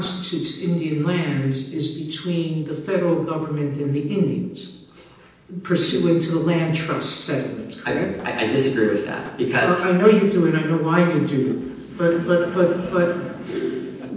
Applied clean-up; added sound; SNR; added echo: neural separator model SepFormer DNS4.